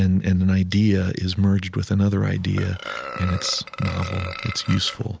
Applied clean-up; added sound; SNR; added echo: none; Burping, eructation; 12 dB; none.